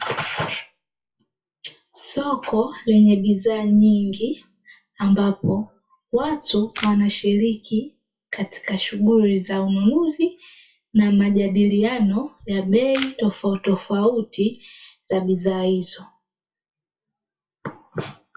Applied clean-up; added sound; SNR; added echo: classical method WPE with log-MMSE.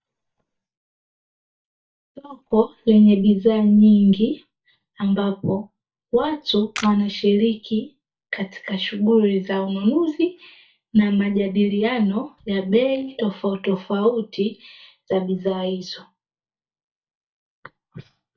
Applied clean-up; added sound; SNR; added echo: neural mask model DeepFilterNet 3.